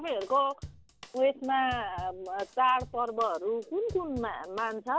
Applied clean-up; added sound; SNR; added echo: none; Drum kit; 18 dB; none.